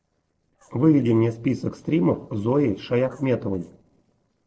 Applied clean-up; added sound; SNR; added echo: neural separator model SepFormer DNS4.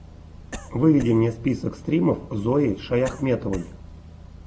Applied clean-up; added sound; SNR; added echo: none; Cough; 17 dB; none.